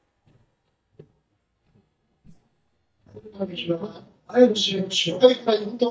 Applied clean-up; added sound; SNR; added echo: neural mask model DeepFilterNet 3.